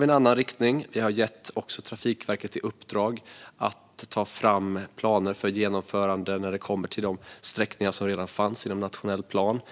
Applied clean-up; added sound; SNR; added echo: none; none; none; none.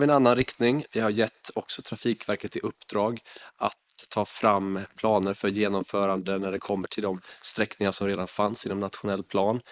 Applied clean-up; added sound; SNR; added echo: neural mask model Resemble Enhance denoiser.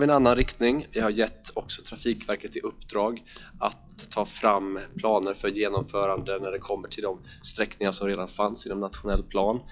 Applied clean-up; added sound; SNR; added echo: classical method log-MMSE.